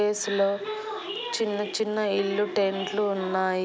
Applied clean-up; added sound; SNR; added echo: none; none; none; none.